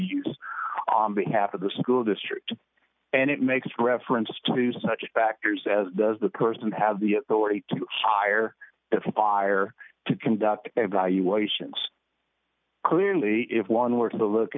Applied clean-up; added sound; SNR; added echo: none; none; none; none.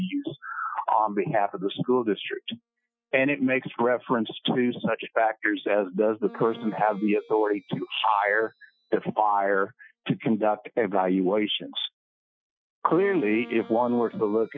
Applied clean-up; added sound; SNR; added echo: classical method Wiener filter.